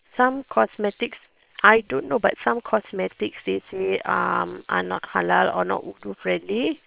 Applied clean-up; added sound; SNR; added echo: neural separator model SepFormer WHAM!.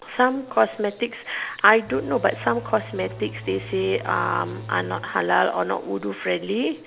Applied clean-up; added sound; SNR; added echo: none; Engine / Domestic sounds, home sounds; 14 dB; none.